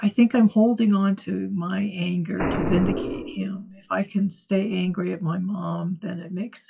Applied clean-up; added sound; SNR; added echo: classical method WPE with log-MMSE.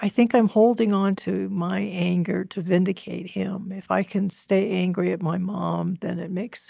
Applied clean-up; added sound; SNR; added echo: none; none; none; none.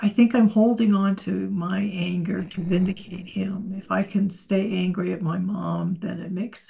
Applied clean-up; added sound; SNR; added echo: neural separator model SepFormer DNS4.